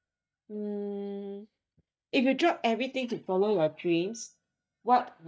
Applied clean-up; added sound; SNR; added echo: neural mask model DeepFilterNet 3.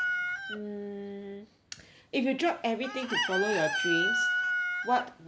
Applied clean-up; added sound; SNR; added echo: none; Chicken, rooster; 0 dB; none.